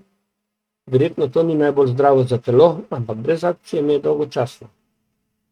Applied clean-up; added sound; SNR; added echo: neural mask model RNNoise.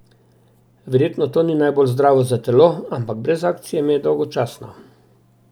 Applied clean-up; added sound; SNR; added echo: none; none; none; none.